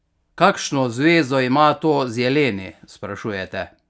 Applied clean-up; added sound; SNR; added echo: none; none; none; none.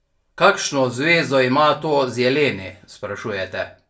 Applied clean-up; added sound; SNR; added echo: none; none; none; reverberation time 0.2 s.